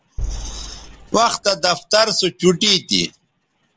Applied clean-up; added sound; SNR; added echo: neural separator model SepFormer DNS4.